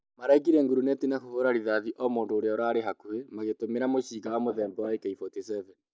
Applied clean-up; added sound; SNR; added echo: neural mask model Resemble Enhance denoiser.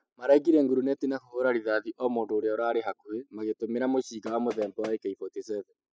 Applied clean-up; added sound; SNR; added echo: classical method spectral subtraction.